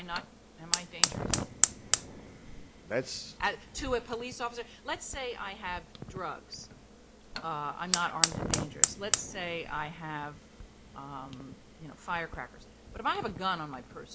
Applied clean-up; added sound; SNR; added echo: none; Fire; -2 dB; none.